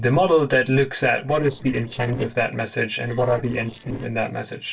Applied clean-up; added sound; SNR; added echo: neural separator model SepFormer DNS4.